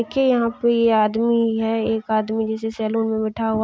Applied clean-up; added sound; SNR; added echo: none; none; none; none.